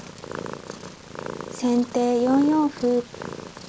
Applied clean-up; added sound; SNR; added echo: none; Purr; 12 dB; none.